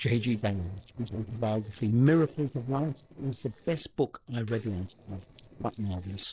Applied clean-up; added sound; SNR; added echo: neural separator model SepFormer DNS4.